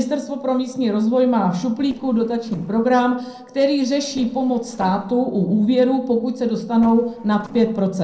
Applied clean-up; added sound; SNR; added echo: neural separator model SepFormer DNS4.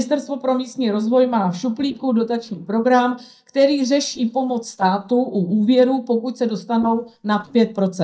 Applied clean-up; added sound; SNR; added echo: neural mask model DeepFilterNet 3.